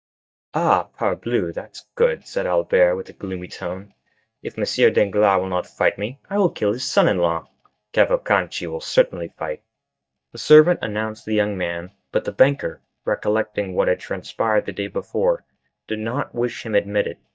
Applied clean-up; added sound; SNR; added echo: neural mask model DeepFilterNet 3.